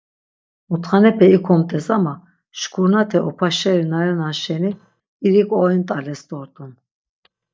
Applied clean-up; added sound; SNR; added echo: neural mask model DeepFilterNet 3.